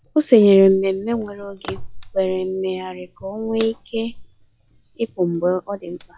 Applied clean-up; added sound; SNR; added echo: classical method log-MMSE.